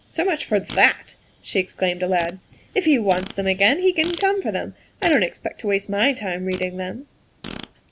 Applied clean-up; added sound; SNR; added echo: none; Fart; 18 dB; none.